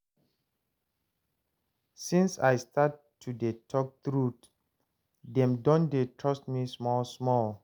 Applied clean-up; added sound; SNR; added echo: none; none; none; none.